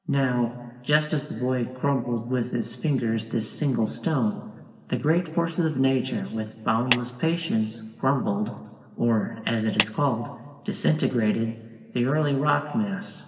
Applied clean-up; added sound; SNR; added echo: none; Clapping; 6 dB; reverberation time 2.6 s.